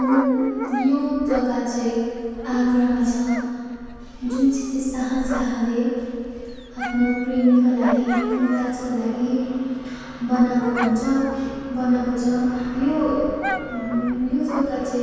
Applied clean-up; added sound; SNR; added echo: none; Dog; 11 dB; reverberation time 2.1 s.